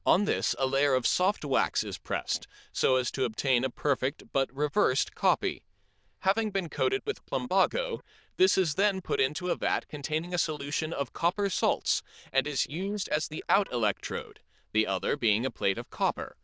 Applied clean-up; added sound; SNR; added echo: neural diffusion model UNIVERSE++.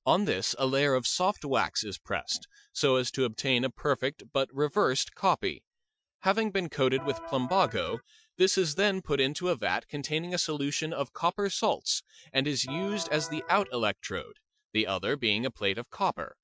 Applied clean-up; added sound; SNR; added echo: classical method Wiener filter.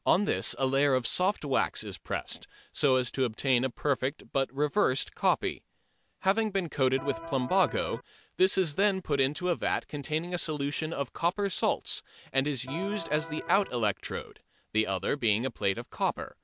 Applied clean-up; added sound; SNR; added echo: none; Electric guitar; 11 dB; none.